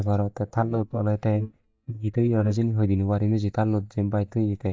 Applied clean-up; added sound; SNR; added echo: neural mask model DeepFilterNet 3.